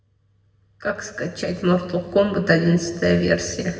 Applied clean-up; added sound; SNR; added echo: none; none; none; reverberation time 1.8 s.